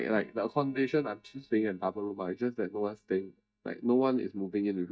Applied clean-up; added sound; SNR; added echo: neural mask model DeepFilterNet 3.